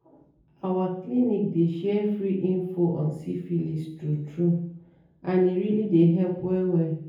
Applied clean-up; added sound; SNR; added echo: none; none; none; reverberation time 0.7 s.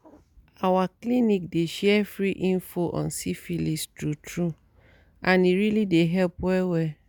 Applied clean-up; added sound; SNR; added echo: none; none; none; none.